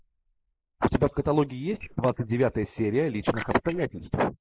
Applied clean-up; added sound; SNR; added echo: neural mask model Resemble Enhance denoiser.